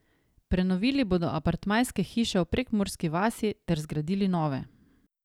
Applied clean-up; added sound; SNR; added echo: none; none; none; none.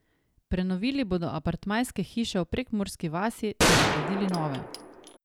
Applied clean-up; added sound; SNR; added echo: none; Gunshot, gunfire; -3 dB; none.